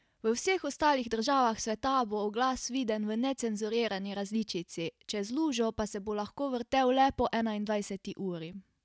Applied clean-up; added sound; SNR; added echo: none; none; none; none.